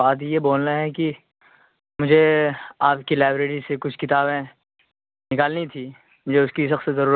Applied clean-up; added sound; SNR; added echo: none; none; none; none.